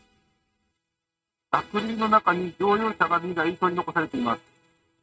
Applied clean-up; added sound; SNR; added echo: neural mask model RNNoise.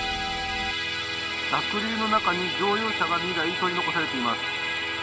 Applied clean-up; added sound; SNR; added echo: none; Musical instrument; 0 dB; none.